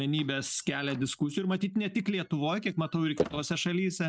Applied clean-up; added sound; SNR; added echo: neural mask model RNNoise.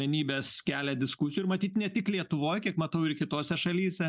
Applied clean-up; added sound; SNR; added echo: none; none; none; none.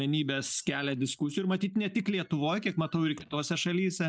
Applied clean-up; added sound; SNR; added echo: neural mask model DeepFilterNet 3.